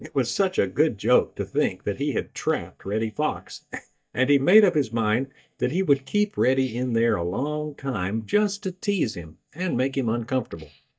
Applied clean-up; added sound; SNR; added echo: neural mask model DeepFilterNet 3.